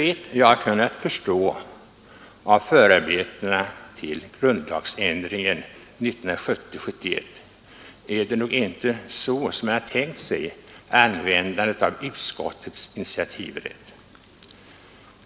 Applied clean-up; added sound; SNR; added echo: none; none; none; none.